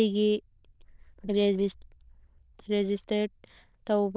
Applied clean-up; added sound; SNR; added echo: neural diffusion model UNIVERSE++.